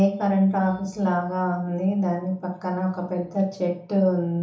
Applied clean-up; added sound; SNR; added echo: none; none; none; reverberation time 1.2 s.